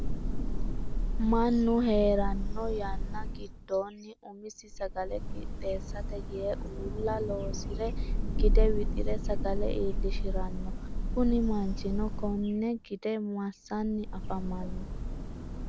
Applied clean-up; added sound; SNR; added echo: none; Thunder / Rain; -2 dB; none.